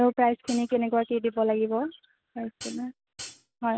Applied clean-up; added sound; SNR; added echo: none; Hi-hat; 16 dB; none.